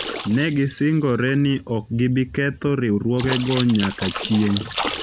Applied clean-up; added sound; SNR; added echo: none; Splash, splatter; 11 dB; none.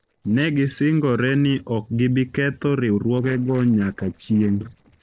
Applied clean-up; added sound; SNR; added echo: neural separator model SepFormer DNS4.